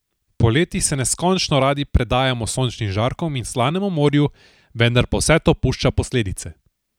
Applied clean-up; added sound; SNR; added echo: none; none; none; none.